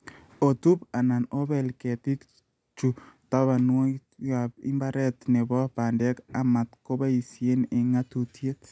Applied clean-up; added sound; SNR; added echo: none; none; none; none.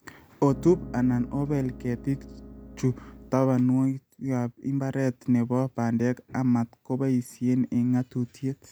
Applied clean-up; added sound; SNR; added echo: none; Piano; 14 dB; none.